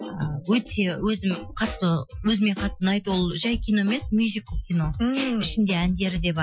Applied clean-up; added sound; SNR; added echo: classical method Wiener filter.